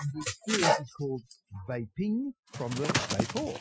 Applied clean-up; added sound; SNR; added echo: classical method Wiener filter.